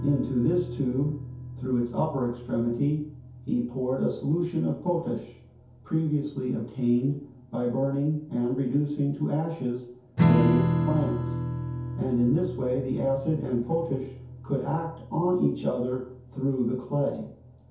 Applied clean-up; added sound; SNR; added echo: none; Strum; 5 dB; reverberation time 0.6 s.